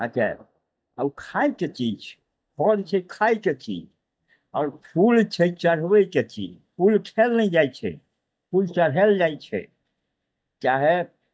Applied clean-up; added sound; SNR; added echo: neural mask model DeepFilterNet 3.